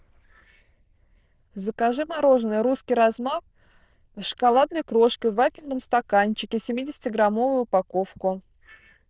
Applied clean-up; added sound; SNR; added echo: neural diffusion model UNIVERSE++.